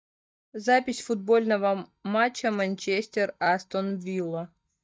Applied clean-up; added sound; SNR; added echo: neural mask model DeepFilterNet 3.